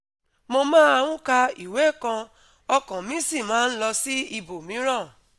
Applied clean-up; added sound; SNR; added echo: none; none; none; none.